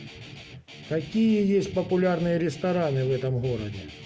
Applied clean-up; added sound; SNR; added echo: none; Guitar; 17 dB; none.